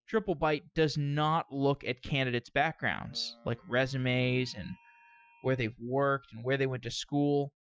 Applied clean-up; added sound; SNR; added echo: classical method Wiener filter.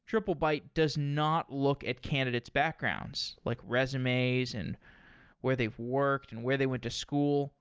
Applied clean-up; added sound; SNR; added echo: none; none; none; none.